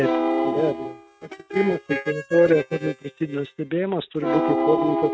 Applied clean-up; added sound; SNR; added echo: neural mask model RNNoise.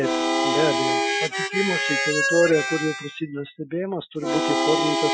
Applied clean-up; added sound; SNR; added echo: classical method Wiener filter.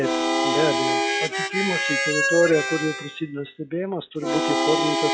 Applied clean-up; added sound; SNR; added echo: classical method log-MMSE.